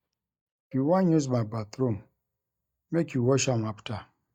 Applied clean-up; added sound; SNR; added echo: neural mask model DeepFilterNet 3.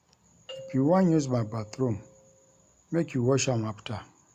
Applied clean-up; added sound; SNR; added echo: none; Doorbell; 19 dB; none.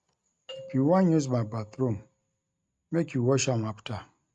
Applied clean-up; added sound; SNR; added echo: neural mask model RNNoise.